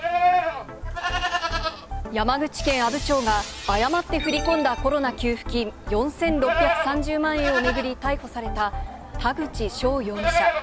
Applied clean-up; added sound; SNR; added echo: none; Livestock, farm animals, working animals; 4 dB; none.